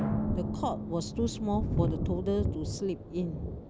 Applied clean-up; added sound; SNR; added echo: none; Drum + Thunder; -1 dB; none.